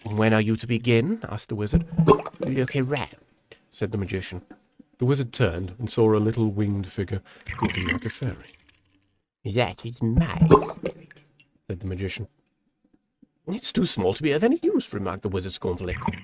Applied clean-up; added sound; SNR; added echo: neural mask model RNNoise.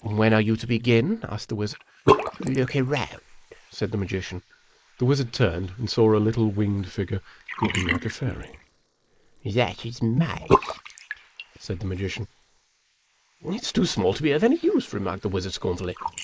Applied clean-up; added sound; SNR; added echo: neural mask model Resemble Enhance denoiser.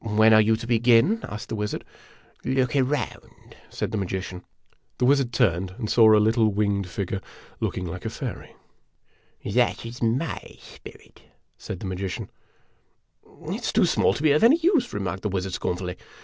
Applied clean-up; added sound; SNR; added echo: none; none; none; none.